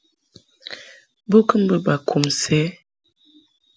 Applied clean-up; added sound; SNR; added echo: none; none; none; none.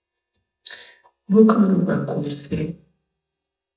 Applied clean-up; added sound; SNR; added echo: neural mask model DeepFilterNet 3.